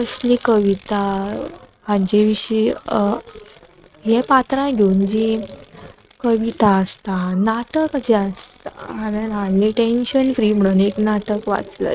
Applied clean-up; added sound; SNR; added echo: neural mask model RNNoise.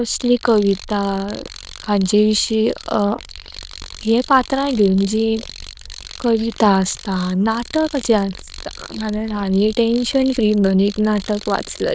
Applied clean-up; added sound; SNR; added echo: neural diffusion model UNIVERSE++.